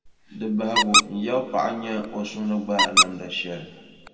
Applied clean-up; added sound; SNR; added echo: none; Squeak; -2 dB; reverberation time 1.9 s.